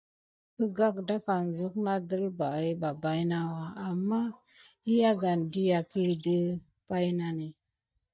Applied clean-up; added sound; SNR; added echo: neural mask model DeepFilterNet 3.